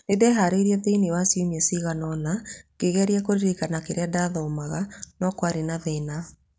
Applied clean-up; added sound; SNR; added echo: none; none; none; none.